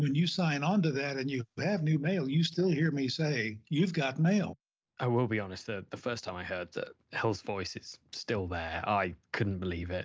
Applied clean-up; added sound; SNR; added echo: none; none; none; none.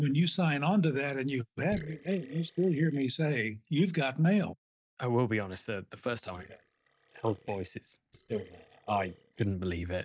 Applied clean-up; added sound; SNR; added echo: neural mask model DeepFilterNet 3.